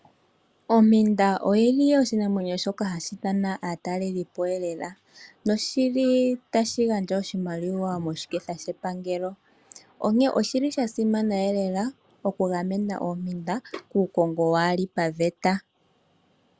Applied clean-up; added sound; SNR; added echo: none; none; none; none.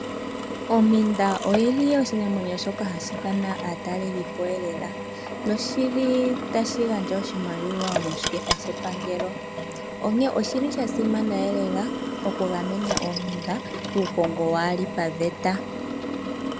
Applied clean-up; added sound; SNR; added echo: none; Drill; 5 dB; none.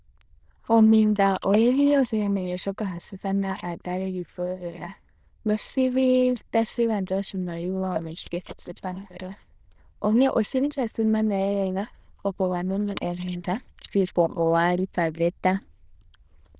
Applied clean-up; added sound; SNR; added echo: neural diffusion model UNIVERSE++.